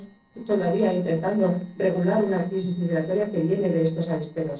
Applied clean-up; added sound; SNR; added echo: neural separator model SepFormer DNS4.